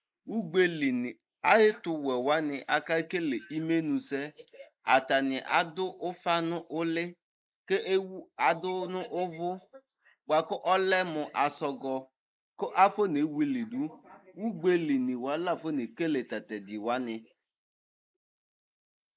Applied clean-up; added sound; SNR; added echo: neural mask model Resemble Enhance denoiser.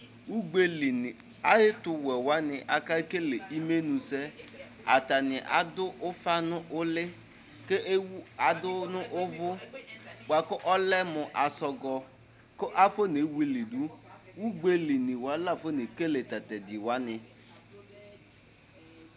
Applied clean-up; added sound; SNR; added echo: none; none; none; none.